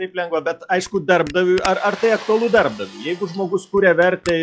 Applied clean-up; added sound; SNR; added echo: classical method log-MMSE.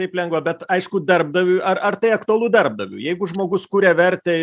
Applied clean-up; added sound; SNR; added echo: none; none; none; none.